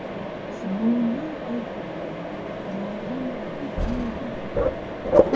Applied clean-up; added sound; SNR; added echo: none; Mechanisms; -4 dB; reverberation time 0.4 s.